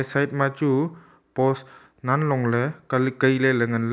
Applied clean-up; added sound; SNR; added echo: none; none; none; none.